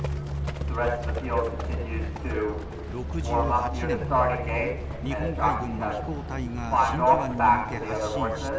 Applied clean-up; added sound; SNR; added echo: none; Livestock, farm animals, working animals; -4 dB; none.